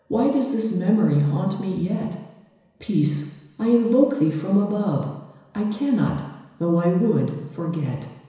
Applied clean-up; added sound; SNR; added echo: none; none; none; reverberation time 1.0 s.